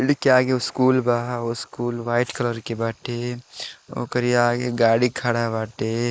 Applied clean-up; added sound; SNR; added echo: neural mask model Resemble Enhance denoiser.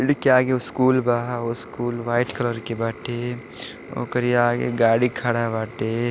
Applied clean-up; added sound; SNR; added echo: none; Motorcycle; 18 dB; none.